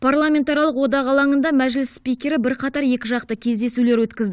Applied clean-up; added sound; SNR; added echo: none; none; none; none.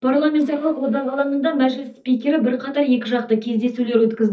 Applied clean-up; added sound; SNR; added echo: neural mask model DeepFilterNet 3.